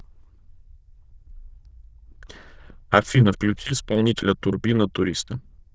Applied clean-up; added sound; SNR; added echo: neural diffusion model UNIVERSE++.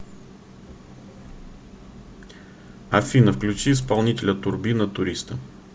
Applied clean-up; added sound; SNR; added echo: none; Motor vehicle (road); 19 dB; none.